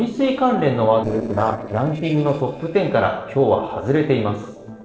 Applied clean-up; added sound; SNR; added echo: neural separator model SepFormer DNS4.